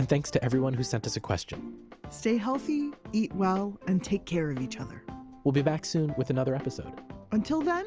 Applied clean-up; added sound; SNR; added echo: none; none; none; none.